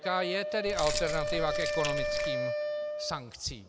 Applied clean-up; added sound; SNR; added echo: none; Wind instrument, woodwind instrument + Keys jangling; -1 dB; none.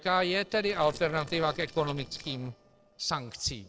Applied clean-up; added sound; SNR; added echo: neural separator model SepFormer DNS4.